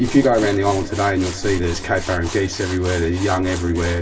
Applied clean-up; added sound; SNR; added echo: none; Tools; 15 dB; reverberation time 2.5 s.